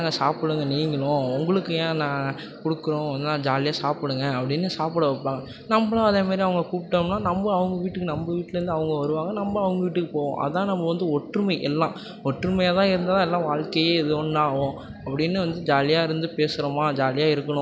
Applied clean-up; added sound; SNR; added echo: none; none; none; none.